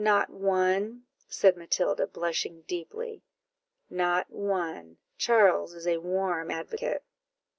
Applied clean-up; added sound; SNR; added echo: none; none; none; none.